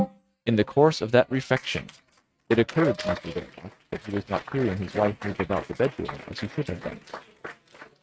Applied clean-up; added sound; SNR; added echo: neural mask model RNNoise.